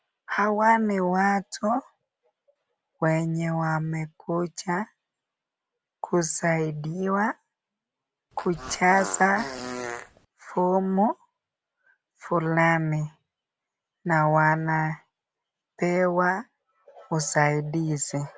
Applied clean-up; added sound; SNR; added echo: none; Fart; 10 dB; none.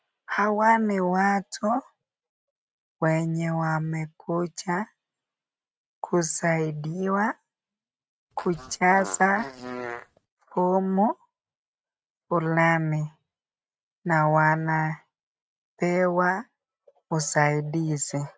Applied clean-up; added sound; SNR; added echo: neural mask model RNNoise.